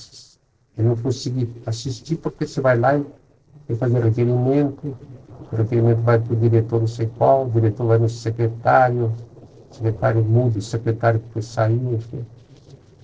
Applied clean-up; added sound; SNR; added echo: neural separator model SepFormer DNS4.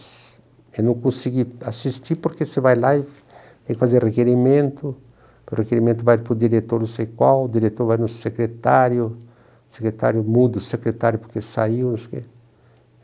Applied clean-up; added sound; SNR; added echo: none; none; none; none.